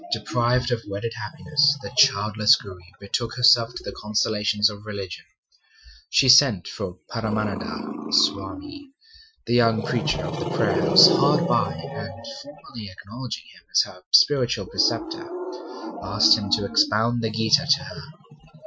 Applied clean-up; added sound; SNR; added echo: classical method Wiener filter.